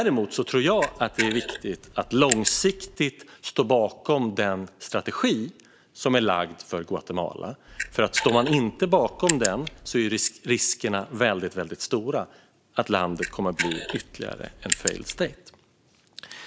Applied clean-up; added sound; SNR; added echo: none; Camera; 6 dB; none.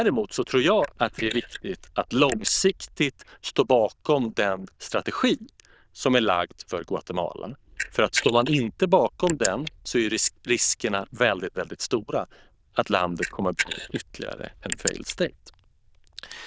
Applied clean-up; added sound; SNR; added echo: neural diffusion model UNIVERSE++.